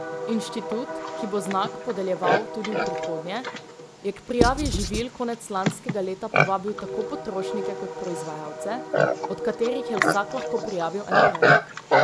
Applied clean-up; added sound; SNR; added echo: none; Livestock, farm animals, working animals + Writing; -3 dB; none.